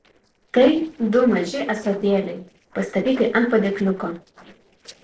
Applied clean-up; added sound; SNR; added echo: neural separator model SepFormer DNS4.